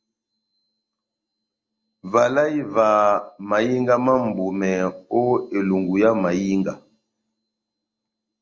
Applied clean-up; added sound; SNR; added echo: none; none; none; none.